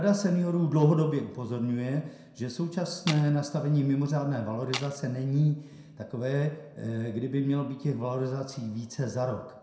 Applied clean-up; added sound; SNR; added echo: none; Tools; 9 dB; reverberation time 0.6 s.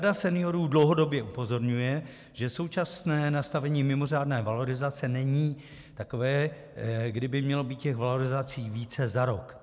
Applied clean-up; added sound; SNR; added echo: none; none; none; none.